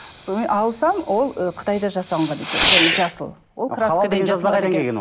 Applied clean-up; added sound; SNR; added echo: none; Fireworks; 2 dB; none.